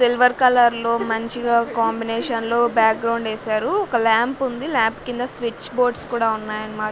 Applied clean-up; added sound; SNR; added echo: none; none; none; none.